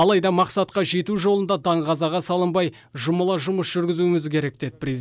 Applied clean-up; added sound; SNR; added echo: neural mask model Resemble Enhance denoiser.